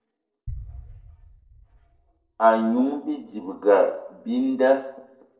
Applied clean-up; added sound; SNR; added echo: neural separator model SepFormer DNS4.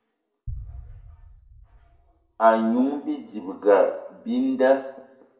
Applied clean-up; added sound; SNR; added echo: none; Boom; 18 dB; reverberation time 0.7 s.